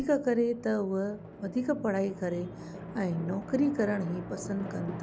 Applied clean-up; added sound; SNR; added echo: none; Drum; 12 dB; none.